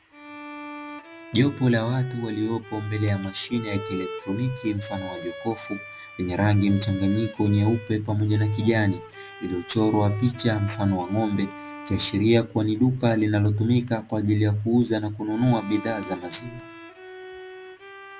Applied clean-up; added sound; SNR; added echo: none; Bowed string instrument; 16 dB; none.